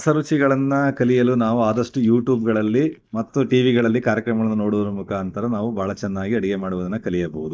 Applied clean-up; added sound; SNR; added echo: neural mask model DeepFilterNet 3.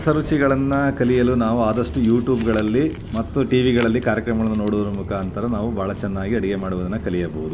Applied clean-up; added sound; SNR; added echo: none; Walk, footsteps; 12 dB; none.